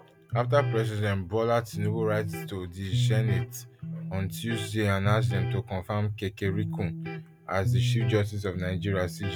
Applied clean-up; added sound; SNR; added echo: none; Electric guitar; 2 dB; none.